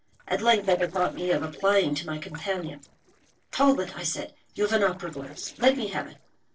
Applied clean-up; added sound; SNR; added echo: neural separator model SepFormer DNS4.